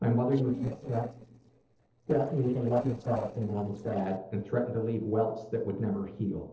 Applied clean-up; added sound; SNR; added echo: neural separator model SepFormer DNS4.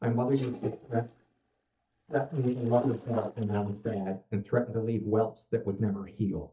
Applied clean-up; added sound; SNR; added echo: neural mask model DeepFilterNet 3.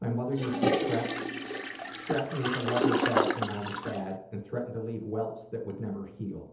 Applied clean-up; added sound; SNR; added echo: none; Toilet flush; -3 dB; reverberation time 0.8 s.